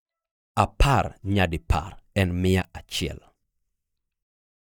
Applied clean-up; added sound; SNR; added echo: neural mask model DeepFilterNet 3.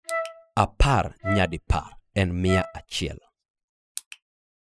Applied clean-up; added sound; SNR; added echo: classical method spectral subtraction.